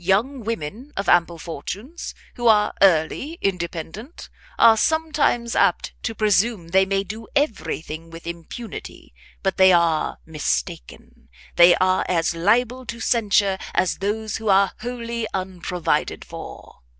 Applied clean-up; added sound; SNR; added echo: none; none; none; none.